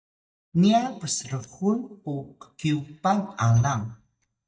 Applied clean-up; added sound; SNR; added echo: neural mask model DeepFilterNet 3.